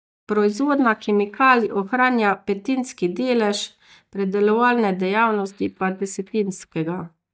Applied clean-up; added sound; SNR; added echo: neural mask model DeepFilterNet 3.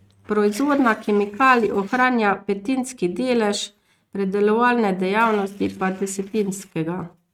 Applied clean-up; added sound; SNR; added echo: neural mask model RNNoise.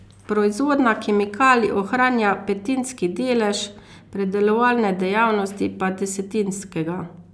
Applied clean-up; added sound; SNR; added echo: none; none; none; none.